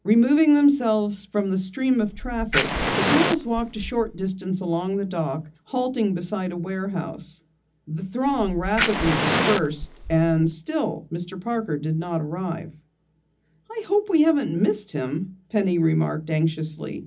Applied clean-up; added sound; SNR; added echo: none; Fire; 2 dB; reverberation time 0.4 s.